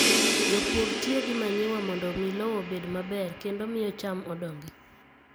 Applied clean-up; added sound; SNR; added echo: none; Crash cymbal; 0 dB; none.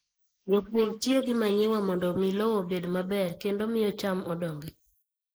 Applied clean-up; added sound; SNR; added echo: neural mask model Resemble Enhance denoiser.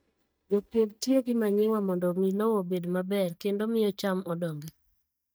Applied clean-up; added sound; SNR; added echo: neural mask model DeepFilterNet 3.